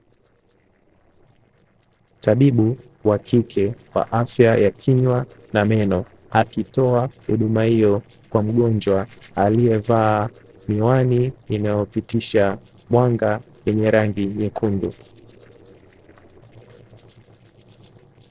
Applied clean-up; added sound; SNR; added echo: neural separator model SepFormer DNS4.